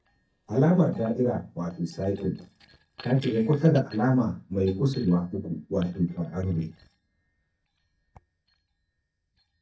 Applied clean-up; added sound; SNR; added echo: neural mask model DeepFilterNet 3.